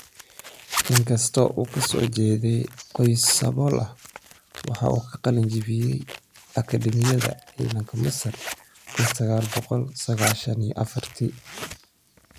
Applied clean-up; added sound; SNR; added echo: none; Zipper (clothing); 10 dB; none.